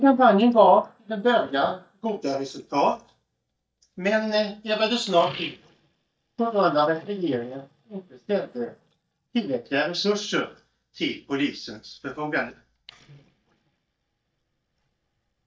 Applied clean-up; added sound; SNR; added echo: neural mask model DeepFilterNet 3.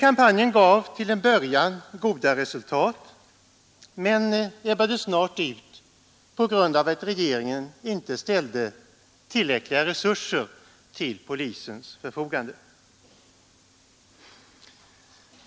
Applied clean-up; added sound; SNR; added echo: none; none; none; none.